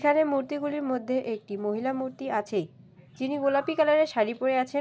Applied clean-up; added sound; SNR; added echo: none; none; none; none.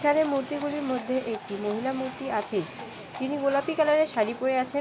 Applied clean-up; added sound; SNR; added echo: none; Livestock, farm animals, working animals; 13 dB; none.